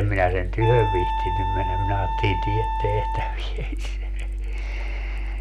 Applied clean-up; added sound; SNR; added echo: none; Wind instrument, woodwind instrument; 5 dB; none.